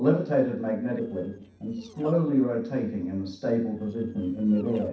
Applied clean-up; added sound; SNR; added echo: neural separator model SepFormer DNS4.